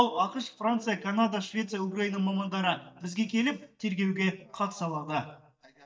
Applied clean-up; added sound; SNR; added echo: neural mask model DeepFilterNet 3.